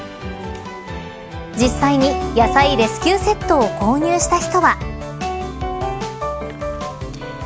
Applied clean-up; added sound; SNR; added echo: none; none; none; none.